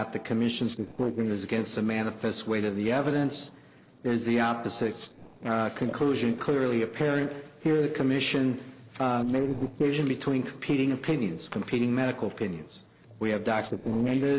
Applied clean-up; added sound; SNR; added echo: neural separator model SepFormer DNS4.